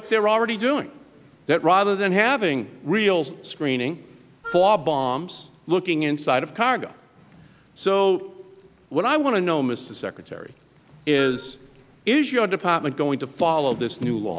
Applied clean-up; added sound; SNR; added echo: none; Wind instrument, woodwind instrument; 16 dB; none.